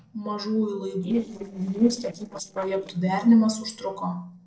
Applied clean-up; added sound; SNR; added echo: neural separator model SepFormer DNS4.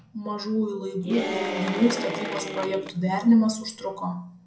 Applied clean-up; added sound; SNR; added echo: none; Applause / Cheering; 7 dB; reverberation time 0.5 s.